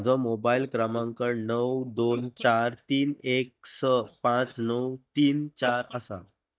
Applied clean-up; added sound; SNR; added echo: neural mask model DeepFilterNet 3.